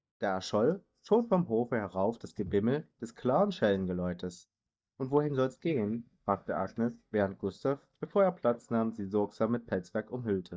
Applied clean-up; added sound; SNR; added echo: neural mask model DeepFilterNet 3.